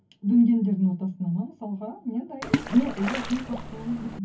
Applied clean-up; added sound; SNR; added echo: none; Splash, splatter; 6 dB; reverberation time 0.3 s.